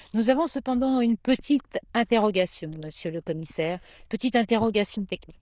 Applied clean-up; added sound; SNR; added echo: neural diffusion model UNIVERSE++.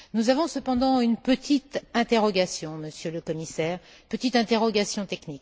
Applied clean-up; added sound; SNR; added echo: none; none; none; none.